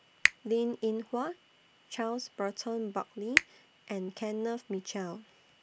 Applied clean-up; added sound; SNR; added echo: none; Finger snapping; 1 dB; none.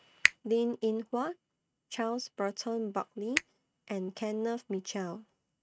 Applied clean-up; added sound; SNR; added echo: neural mask model RNNoise.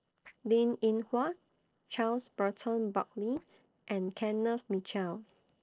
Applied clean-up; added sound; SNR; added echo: neural separator model SepFormer DNS4.